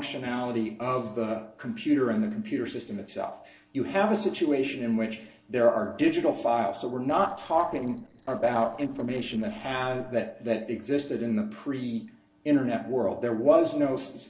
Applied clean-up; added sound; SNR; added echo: neural separator model SepFormer DNS4.